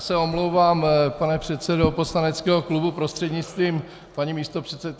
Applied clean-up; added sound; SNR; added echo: none; none; none; none.